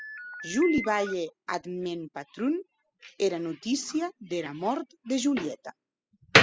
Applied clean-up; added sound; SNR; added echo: classical method spectral subtraction.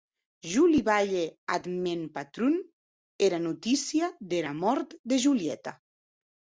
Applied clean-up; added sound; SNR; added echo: none; none; none; none.